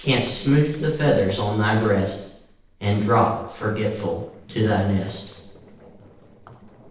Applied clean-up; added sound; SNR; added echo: neural separator model SepFormer DNS4.